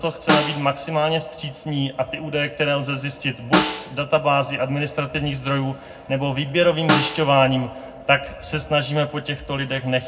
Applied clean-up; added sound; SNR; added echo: none; Snare drum; 5 dB; reverberation time 0.3 s.